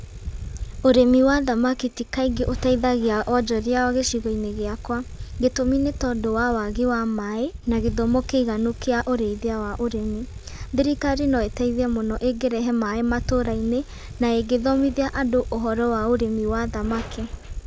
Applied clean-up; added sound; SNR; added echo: none; Bicycle; 11 dB; none.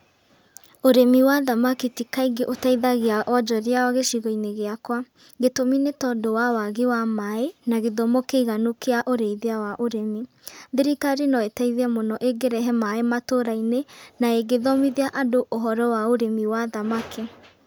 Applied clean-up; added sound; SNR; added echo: none; none; none; none.